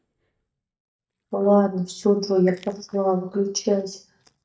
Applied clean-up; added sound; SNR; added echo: neural mask model DeepFilterNet 3.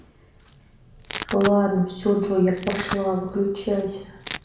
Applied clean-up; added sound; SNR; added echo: none; Domestic sounds, home sounds; 12 dB; reverberation time 0.7 s.